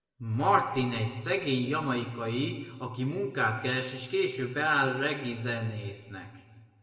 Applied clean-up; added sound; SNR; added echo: none; none; none; reverberation time 1.6 s.